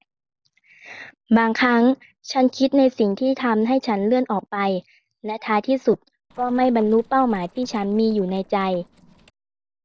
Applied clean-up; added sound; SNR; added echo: neural separator model SepFormer DNS4.